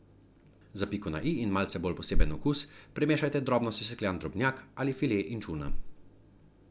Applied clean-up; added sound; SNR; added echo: none; none; none; none.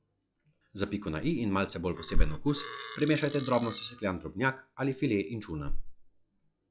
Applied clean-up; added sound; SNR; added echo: classical method log-MMSE.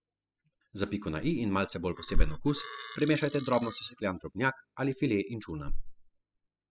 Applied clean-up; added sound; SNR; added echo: classical method spectral subtraction.